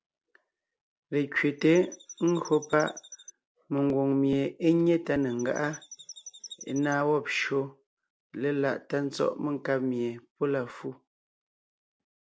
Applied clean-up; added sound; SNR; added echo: none; Chirp, tweet; 18 dB; none.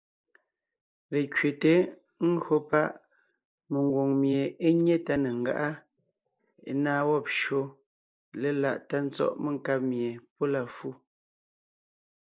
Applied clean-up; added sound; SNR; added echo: neural mask model Resemble Enhance denoiser.